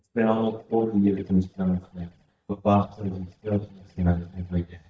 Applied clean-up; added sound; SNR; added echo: neural mask model DeepFilterNet 3.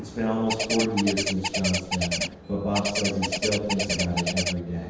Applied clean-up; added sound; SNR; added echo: none; Bird; 2 dB; reverberation time 1.2 s.